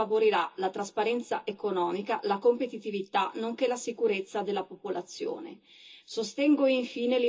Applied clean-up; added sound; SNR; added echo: none; none; none; reverberation time 0.2 s.